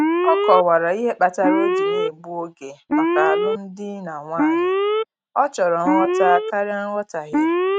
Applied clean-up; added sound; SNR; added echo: neural mask model RNNoise.